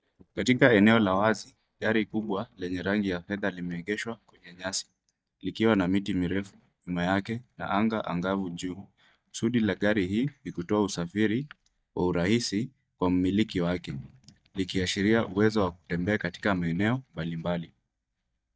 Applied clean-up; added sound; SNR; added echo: neural mask model DeepFilterNet 3.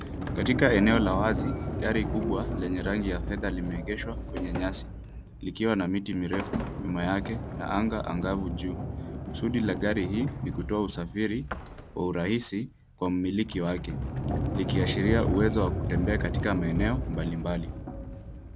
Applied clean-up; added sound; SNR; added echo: none; Sliding door; 3 dB; none.